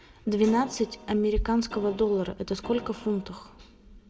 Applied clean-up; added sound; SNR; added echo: none; Keyboard (musical); 15 dB; reverberation time 1.1 s.